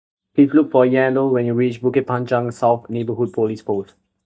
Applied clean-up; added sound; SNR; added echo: neural mask model DeepFilterNet 3.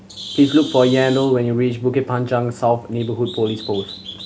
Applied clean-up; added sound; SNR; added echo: none; Bird; 17 dB; none.